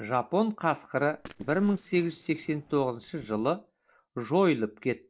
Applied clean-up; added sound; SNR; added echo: neural separator model SepFormer DNS4.